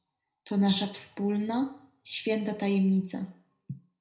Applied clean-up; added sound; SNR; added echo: none; none; none; reverberation time 0.4 s.